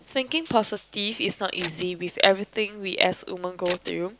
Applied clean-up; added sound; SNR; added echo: none; Scissors; 9 dB; none.